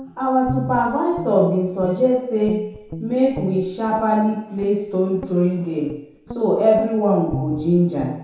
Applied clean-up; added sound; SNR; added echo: none; Guitar; 13 dB; reverberation time 0.8 s.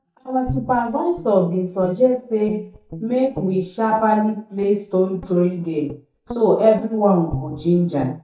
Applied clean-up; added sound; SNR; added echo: neural mask model DeepFilterNet 3.